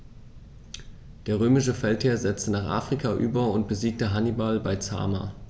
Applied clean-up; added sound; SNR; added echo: none; none; none; none.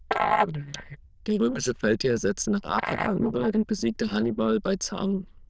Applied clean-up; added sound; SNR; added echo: neural diffusion model UNIVERSE++.